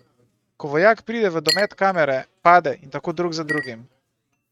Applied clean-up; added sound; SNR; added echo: neural mask model RNNoise.